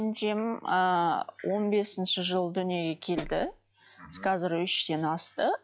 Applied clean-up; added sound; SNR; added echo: classical method log-MMSE.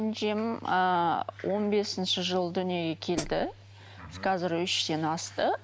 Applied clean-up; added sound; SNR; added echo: none; Hi-hat; 9 dB; none.